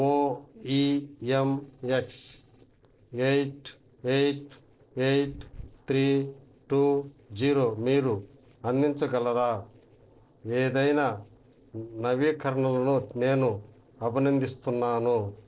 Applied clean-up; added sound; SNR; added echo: neural separator model SepFormer DNS4.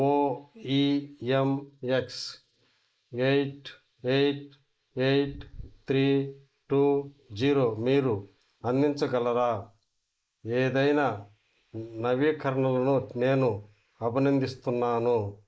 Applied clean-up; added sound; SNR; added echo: neural mask model Resemble Enhance denoiser.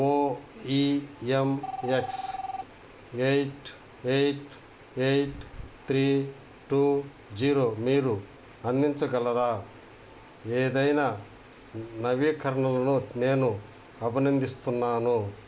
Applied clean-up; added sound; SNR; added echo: none; Telephone; 13 dB; none.